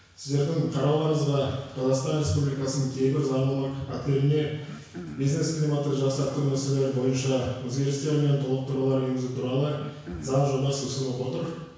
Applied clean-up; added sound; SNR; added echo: none; Cough; 17 dB; reverberation time 1.1 s.